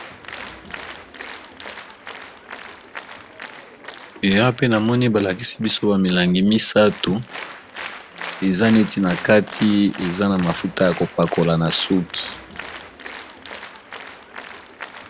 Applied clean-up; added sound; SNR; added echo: none; Applause; 14 dB; none.